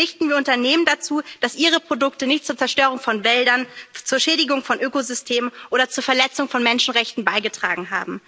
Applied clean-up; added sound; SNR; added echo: none; none; none; none.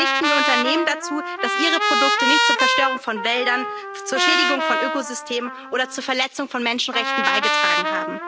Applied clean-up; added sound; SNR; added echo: none; Trumpet; -2 dB; none.